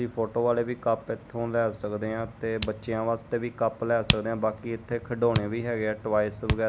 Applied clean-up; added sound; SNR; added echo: none; Hands; 8 dB; none.